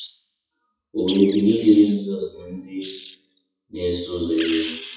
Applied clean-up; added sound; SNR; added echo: classical method WPE with log-MMSE.